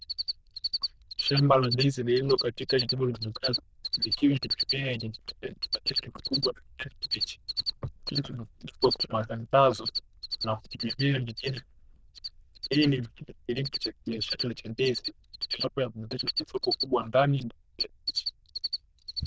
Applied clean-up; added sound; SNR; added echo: neural diffusion model UNIVERSE++.